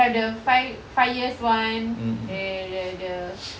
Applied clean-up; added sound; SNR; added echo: none; none; none; none.